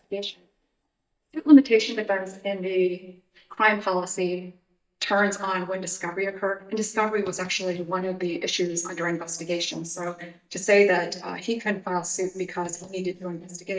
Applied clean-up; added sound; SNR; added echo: neural mask model DeepFilterNet 3.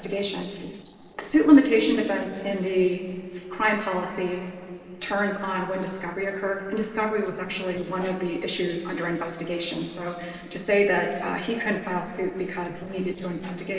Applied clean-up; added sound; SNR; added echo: neural separator model SepFormer DNS4.